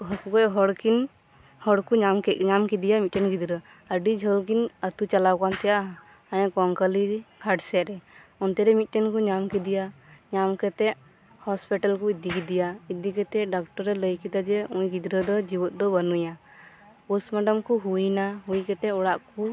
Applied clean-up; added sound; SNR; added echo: none; none; none; none.